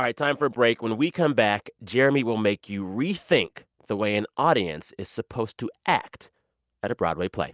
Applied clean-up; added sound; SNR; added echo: none; none; none; none.